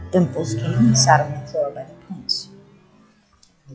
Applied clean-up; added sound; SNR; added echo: classical method log-MMSE.